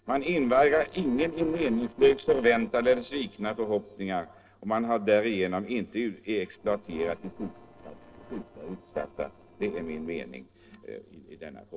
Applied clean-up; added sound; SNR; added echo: neural separator model SepFormer DNS4.